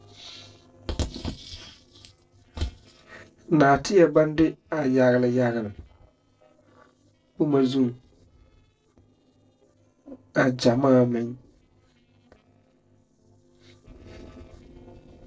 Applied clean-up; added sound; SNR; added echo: neural separator model SepFormer DNS4.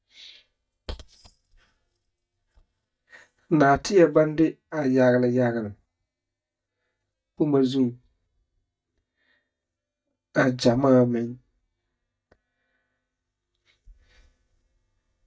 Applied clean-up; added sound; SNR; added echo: neural mask model DeepFilterNet 3.